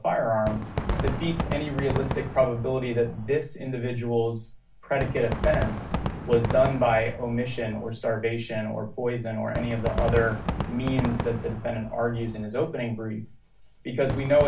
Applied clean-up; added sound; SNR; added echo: none; Fireworks; 6 dB; reverberation time 0.2 s.